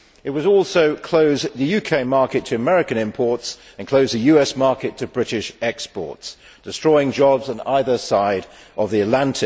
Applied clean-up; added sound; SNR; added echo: none; none; none; none.